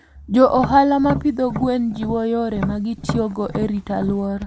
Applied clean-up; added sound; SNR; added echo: none; Tap; 9 dB; none.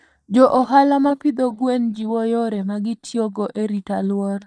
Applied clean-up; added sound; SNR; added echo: neural mask model DeepFilterNet 3.